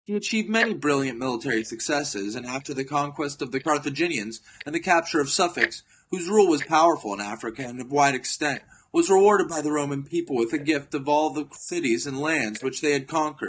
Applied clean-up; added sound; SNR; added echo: neural mask model DeepFilterNet 3.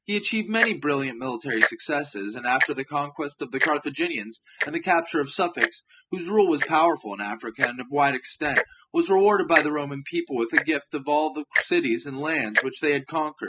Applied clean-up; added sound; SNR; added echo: classical method spectral subtraction.